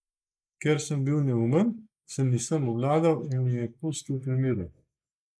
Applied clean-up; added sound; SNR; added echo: neural mask model Resemble Enhance denoiser.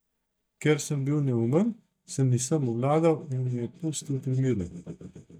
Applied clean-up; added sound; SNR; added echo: neural mask model DeepFilterNet 3.